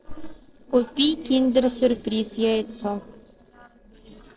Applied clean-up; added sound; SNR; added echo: neural separator model SepFormer DNS4.